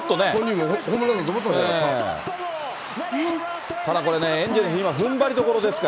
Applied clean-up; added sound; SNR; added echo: none; none; none; none.